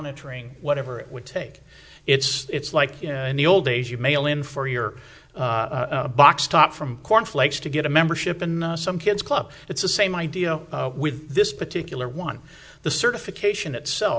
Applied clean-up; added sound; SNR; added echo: none; none; none; none.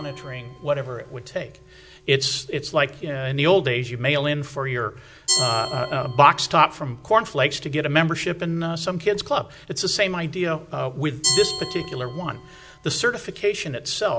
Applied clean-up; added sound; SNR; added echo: none; Glass; 10 dB; none.